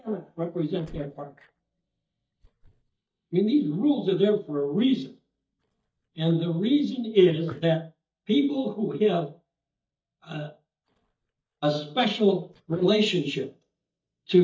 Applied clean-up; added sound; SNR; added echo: neural mask model DeepFilterNet 3.